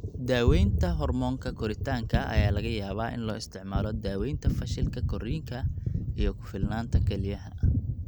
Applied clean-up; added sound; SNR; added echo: none; Gunshot, gunfire; -3 dB; none.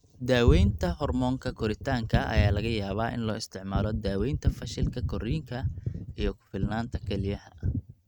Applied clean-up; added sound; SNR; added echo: neural mask model RNNoise.